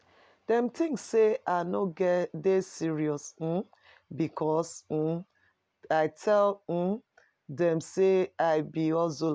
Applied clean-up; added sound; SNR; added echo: none; none; none; none.